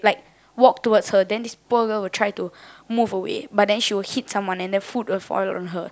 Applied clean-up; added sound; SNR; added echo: none; none; none; none.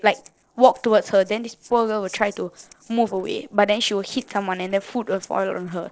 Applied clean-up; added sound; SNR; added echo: neural separator model SepFormer DNS4.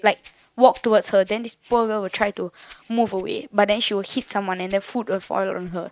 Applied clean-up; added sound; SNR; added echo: neural mask model RNNoise.